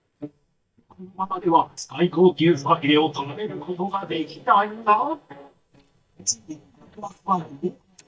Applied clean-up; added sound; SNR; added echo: neural mask model DeepFilterNet 3.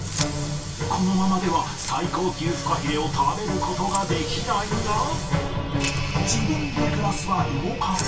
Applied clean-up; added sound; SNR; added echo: none; Keys jangling; 17 dB; reverberation time 0.2 s.